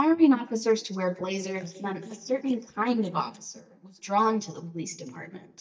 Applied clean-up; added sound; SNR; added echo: neural mask model DeepFilterNet 3.